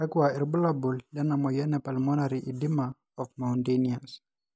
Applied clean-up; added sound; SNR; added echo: none; none; none; none.